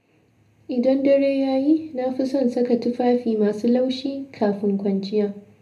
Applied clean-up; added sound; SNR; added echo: none; none; none; reverberation time 0.3 s.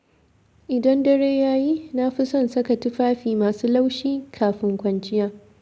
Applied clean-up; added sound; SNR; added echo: none; none; none; none.